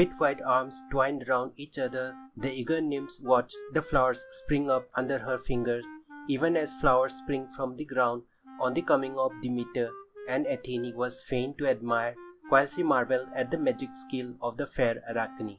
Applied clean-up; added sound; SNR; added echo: none; Wind instrument, woodwind instrument; 18 dB; none.